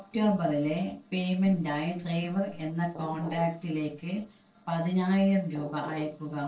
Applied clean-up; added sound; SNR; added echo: neural separator model SepFormer DNS4.